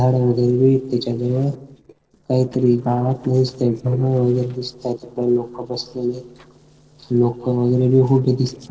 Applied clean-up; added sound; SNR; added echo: neural separator model SepFormer DNS4.